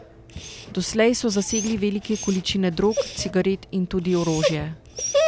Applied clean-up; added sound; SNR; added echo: none; Dog; 6 dB; none.